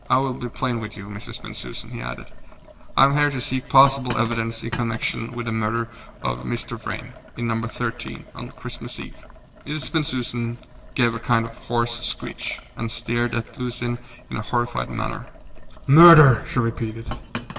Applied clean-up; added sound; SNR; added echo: none; Boiling; 16 dB; reverberation time 1.4 s.